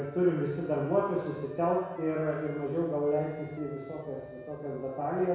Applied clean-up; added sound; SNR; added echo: none; Wind instrument, woodwind instrument; 19 dB; reverberation time 1.1 s.